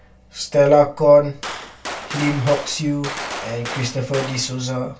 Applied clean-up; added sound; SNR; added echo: none; Gunshot, gunfire; 11 dB; reverberation time 0.2 s.